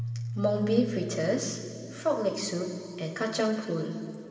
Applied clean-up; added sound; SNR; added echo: none; Keyboard (musical); 11 dB; reverberation time 2.6 s.